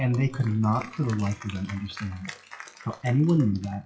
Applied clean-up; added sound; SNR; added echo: classical method WPE with log-MMSE.